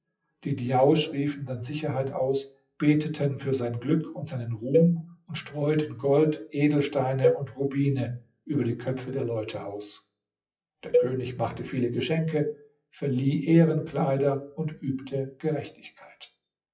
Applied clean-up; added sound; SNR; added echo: classical method WPE with log-MMSE.